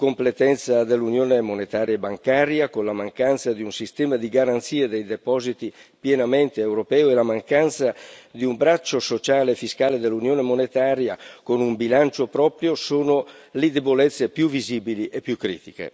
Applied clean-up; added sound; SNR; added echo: none; none; none; none.